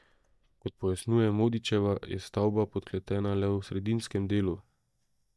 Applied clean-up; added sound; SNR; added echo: neural mask model DeepFilterNet 3.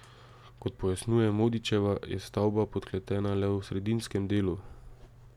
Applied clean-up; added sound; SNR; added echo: none; none; none; none.